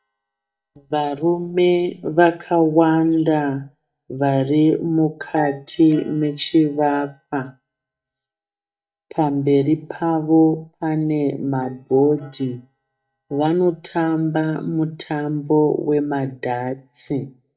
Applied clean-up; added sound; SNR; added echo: neural mask model DeepFilterNet 3.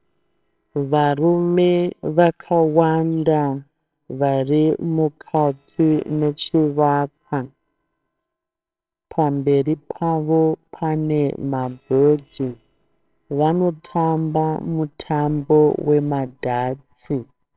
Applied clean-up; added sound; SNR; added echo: neural separator model SepFormer WHAMR!.